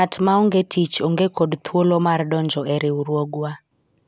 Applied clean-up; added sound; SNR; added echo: none; none; none; none.